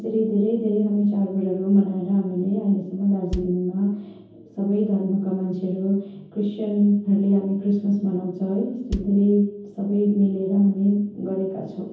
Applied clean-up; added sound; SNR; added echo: none; Bass drum; 14 dB; reverberation time 0.9 s.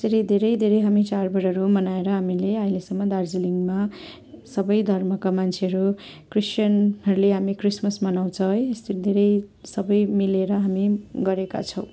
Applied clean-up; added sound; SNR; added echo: none; none; none; none.